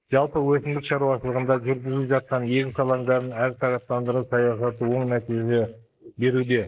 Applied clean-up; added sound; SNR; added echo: neural mask model Resemble Enhance denoiser.